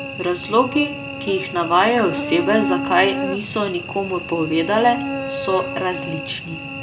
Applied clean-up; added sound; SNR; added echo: none; Cricket / Buzz; 6 dB; reverberation time 0.6 s.